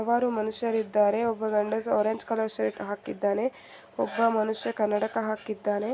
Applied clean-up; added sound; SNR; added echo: none; none; none; none.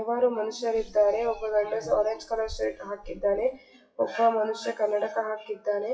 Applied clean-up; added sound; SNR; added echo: classical method WPE with log-MMSE.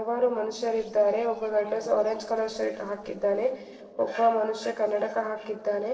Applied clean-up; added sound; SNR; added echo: neural separator model SepFormer DNS4.